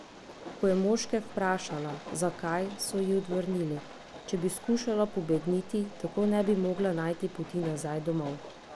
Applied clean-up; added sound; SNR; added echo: none; Train; 15 dB; none.